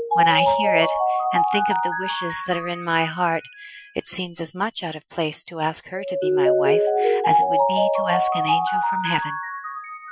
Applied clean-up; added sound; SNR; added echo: classical method Wiener filter.